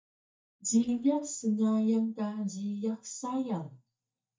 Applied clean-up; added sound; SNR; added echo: neural mask model DeepFilterNet 3.